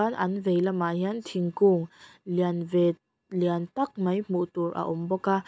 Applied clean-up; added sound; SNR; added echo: none; none; none; none.